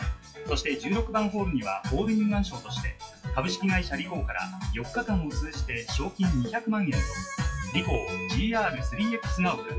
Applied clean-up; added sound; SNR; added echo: classical method WPE with log-MMSE.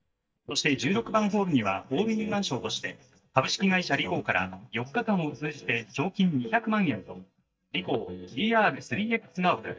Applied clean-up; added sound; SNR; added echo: neural mask model DeepFilterNet 3.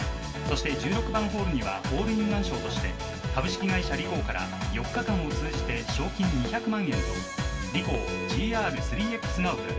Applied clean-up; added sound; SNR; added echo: none; Telephone; 12 dB; reverberation time 0.2 s.